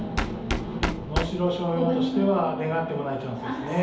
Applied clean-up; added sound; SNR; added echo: none; Knock; 7 dB; reverberation time 2.2 s.